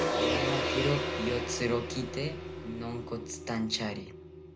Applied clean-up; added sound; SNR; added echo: none; Gong; -1 dB; none.